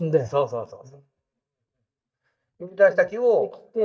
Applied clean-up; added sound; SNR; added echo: neural mask model DeepFilterNet 3.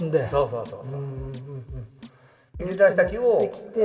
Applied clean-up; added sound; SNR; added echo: none; Drum kit; 19 dB; reverberation time 1.8 s.